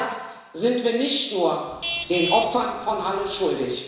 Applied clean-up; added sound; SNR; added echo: none; Traffic noise, roadway noise / Vehicle horn, car horn, honking; 8 dB; reverberation time 1.0 s.